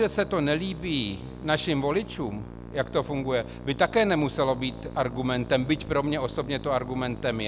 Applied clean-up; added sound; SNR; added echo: none; Musical instrument; 13 dB; none.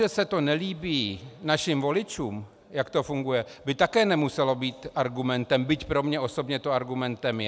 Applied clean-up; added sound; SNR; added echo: none; none; none; none.